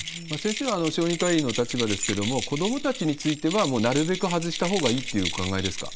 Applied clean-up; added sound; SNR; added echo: none; Keys jangling; 7 dB; none.